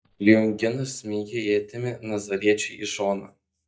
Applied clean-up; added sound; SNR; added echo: neural mask model DeepFilterNet 3.